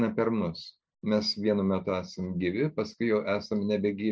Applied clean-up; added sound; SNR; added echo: none; none; none; none.